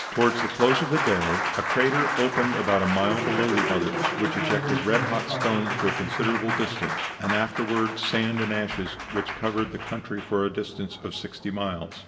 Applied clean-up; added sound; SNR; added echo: none; Applause; 2 dB; reverberation time 0.9 s.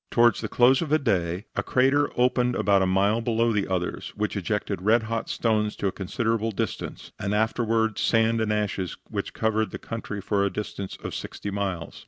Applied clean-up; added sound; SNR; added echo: none; none; none; none.